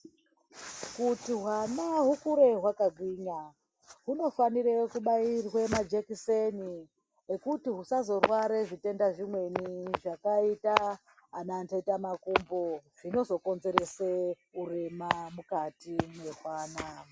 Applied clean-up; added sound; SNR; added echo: none; none; none; none.